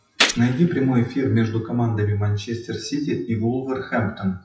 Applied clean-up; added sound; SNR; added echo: classical method WPE with log-MMSE.